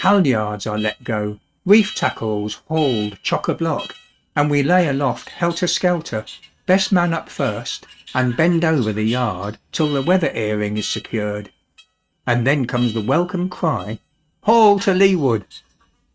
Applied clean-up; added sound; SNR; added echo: neural mask model RNNoise.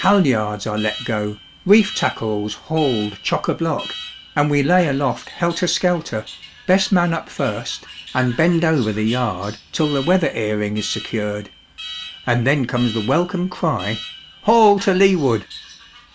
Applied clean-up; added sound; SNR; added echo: none; Alarm; 17 dB; none.